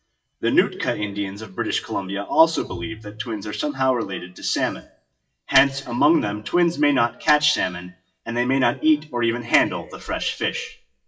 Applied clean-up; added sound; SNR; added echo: classical method WPE with log-MMSE.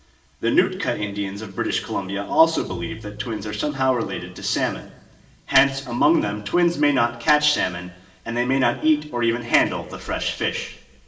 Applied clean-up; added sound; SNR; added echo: none; Bowed string instrument; 19 dB; reverberation time 0.7 s.